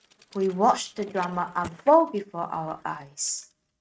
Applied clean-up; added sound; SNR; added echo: neural mask model RNNoise.